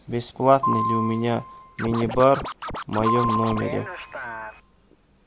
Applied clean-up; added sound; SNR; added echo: none; Piano + Scratching (performance technique); 4 dB; none.